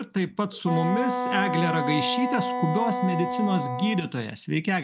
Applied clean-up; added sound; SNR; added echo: none; Wind instrument, woodwind instrument; 3 dB; none.